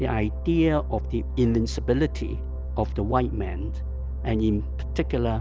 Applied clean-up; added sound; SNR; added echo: none; none; none; none.